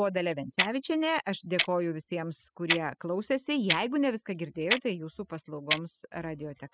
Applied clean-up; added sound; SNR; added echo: classical method spectral subtraction.